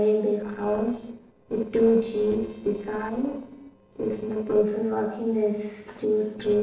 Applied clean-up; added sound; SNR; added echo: neural separator model SepFormer DNS4.